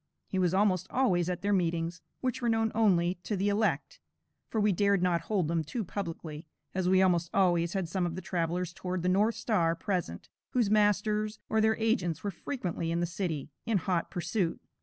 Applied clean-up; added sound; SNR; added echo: none; none; none; none.